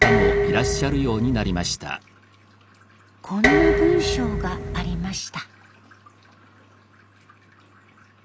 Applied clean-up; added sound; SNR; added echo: none; Dishes, pots, and pans; -3 dB; none.